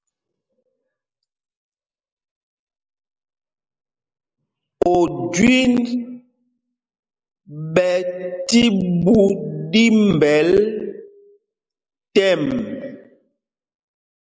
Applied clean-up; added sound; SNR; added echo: neural mask model Resemble Enhance denoiser.